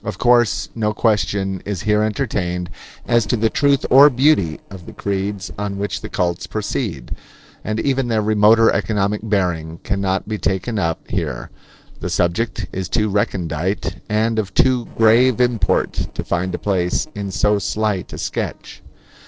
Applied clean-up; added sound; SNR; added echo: neural separator model SepFormer DNS4.